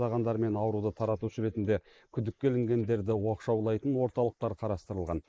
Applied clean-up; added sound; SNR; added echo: neural mask model Resemble Enhance denoiser.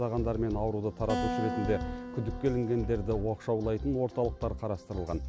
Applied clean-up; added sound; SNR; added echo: none; Acoustic guitar; 8 dB; none.